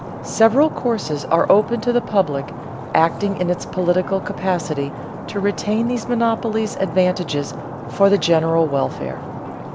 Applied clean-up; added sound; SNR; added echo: none; Stream; 10 dB; none.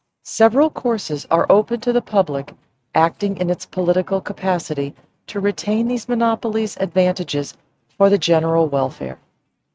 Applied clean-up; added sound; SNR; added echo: neural mask model RNNoise.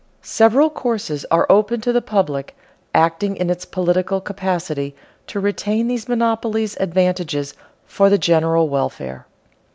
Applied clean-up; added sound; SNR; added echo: none; none; none; none.